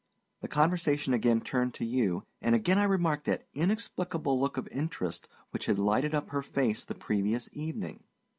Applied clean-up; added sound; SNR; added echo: none; none; none; none.